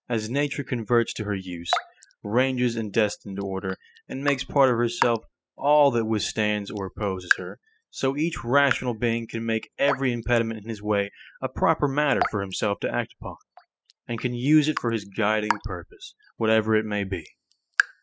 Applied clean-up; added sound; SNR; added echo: classical method spectral subtraction.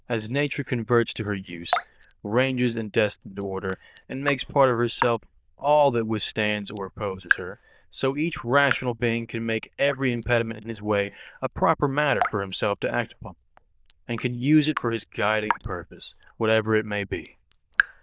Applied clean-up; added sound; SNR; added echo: neural diffusion model UNIVERSE++.